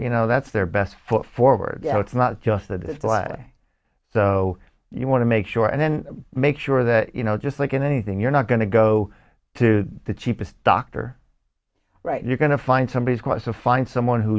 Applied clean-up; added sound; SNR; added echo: none; none; none; none.